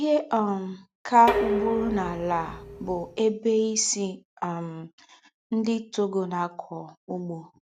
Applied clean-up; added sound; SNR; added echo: none; Dishes, pots, and pans; 5 dB; none.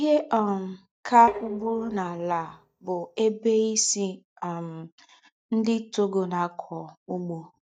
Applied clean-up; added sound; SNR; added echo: neural mask model DeepFilterNet 3.